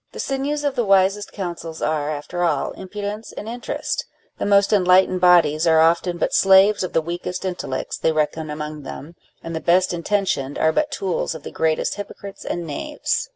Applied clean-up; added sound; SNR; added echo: none; none; none; none.